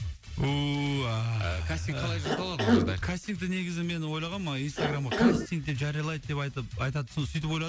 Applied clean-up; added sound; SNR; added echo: none; Cough; -2 dB; none.